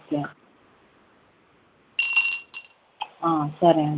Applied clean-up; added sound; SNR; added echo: none; Coin (dropping) / Glass; -1 dB; none.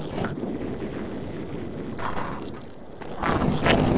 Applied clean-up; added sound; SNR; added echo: neural separator model SepFormer DNS4.